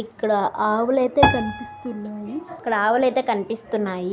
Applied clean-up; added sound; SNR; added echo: none; Piano; 4 dB; none.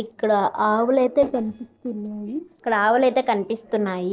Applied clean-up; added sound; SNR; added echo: neural separator model SepFormer DNS4.